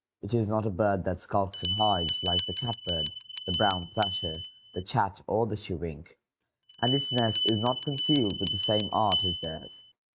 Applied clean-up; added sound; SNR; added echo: neural mask model RNNoise.